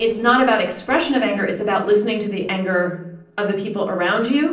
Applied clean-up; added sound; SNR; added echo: neural separator model SepFormer DNS4.